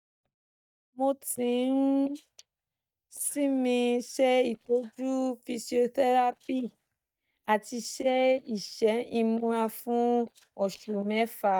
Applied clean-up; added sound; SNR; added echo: neural mask model DeepFilterNet 3.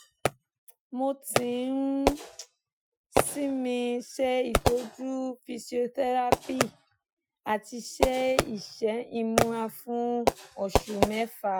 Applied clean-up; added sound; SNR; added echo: classical method Wiener filter.